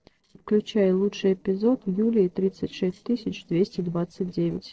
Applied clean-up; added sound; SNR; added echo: neural separator model SepFormer DNS4.